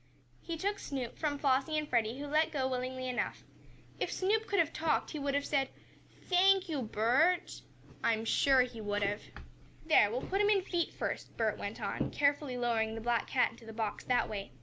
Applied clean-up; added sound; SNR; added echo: none; none; none; none.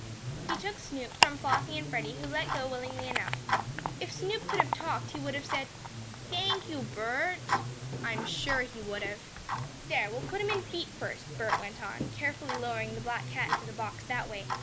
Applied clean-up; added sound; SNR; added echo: none; Tick-tock; 0 dB; none.